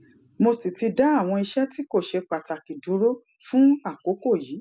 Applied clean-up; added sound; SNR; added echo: none; none; none; none.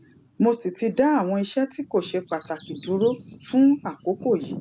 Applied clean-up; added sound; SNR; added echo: none; Bird vocalization, bird call, bird song; 18 dB; none.